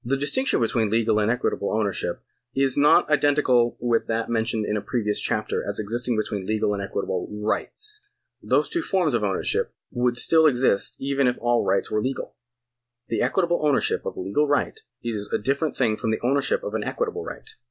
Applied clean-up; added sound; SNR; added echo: none; none; none; none.